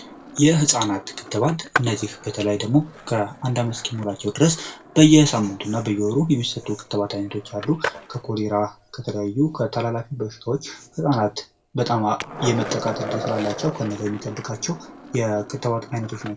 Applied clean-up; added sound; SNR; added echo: none; Skateboard; 13 dB; reverberation time 0.2 s.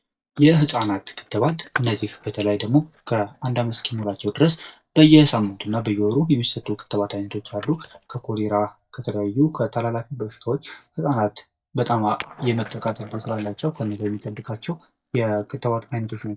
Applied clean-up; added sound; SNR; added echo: neural mask model DeepFilterNet 3.